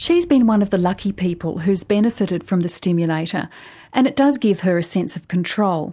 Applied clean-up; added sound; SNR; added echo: none; none; none; none.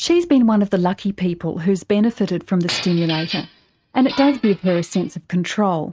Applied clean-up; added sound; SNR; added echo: neural mask model RNNoise.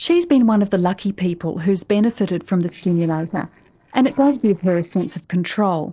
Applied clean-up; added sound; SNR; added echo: neural separator model SepFormer DNS4.